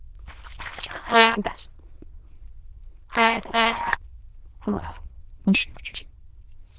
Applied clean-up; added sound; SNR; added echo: neural diffusion model UNIVERSE++.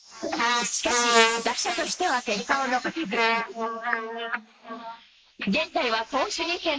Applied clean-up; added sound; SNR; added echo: neural mask model Resemble Enhance denoiser.